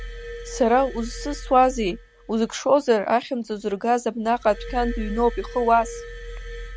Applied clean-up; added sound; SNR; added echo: none; Glass; 12 dB; none.